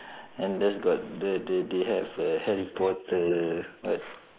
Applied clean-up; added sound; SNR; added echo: neural mask model Resemble Enhance denoiser.